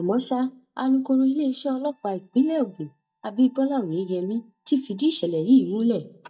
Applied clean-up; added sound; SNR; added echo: neural mask model DeepFilterNet 3.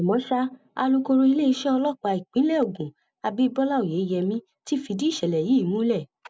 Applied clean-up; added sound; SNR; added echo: none; none; none; none.